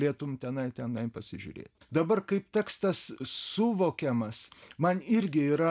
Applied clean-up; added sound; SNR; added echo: none; none; none; none.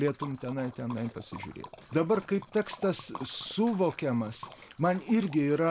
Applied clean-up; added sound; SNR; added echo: none; Liquid; 17 dB; none.